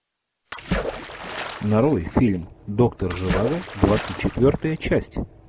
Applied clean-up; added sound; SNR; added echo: none; Splash, splatter; 9 dB; none.